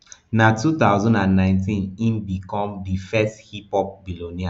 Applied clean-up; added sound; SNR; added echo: none; none; none; none.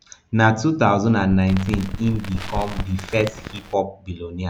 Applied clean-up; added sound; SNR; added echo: none; Knock + Crackle; 10 dB; none.